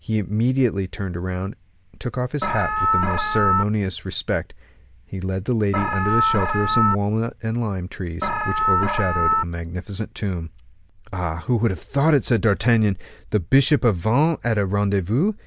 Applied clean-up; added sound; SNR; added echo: none; Alarm; -1 dB; none.